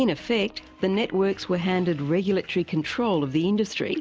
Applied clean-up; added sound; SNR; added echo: none; none; none; none.